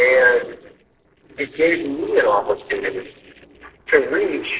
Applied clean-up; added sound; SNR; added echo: neural separator model SepFormer DNS4.